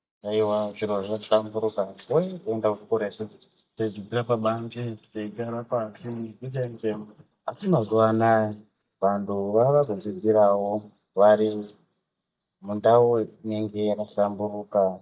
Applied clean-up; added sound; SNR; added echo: neural mask model DeepFilterNet 3.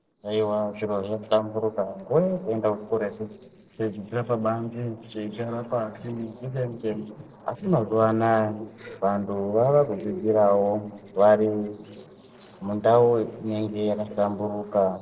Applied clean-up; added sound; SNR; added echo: neural separator model SepFormer DNS4.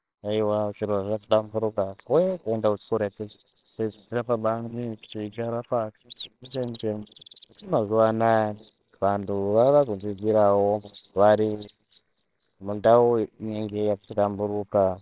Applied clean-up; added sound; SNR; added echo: neural separator model SepFormer WHAMR!.